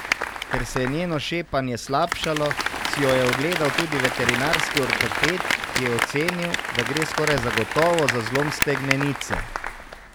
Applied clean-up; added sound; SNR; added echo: none; Applause; 1 dB; none.